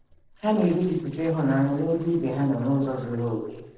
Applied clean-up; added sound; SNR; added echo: neural separator model SepFormer DNS4.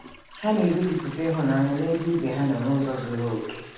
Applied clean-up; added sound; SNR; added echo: none; Toilet flush; 18 dB; reverberation time 0.8 s.